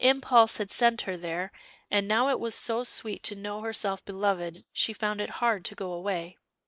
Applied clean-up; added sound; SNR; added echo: neural mask model Resemble Enhance denoiser.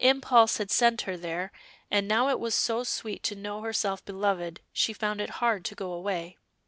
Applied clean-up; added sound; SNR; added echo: none; none; none; none.